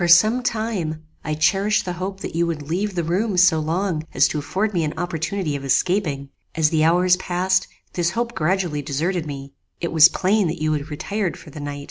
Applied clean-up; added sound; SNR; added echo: none; none; none; none.